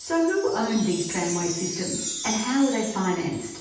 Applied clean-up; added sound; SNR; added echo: none; Chime; 8 dB; reverberation time 0.9 s.